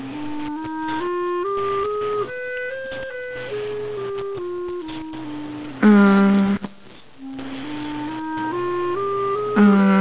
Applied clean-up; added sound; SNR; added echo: none; Wind instrument, woodwind instrument; 4 dB; none.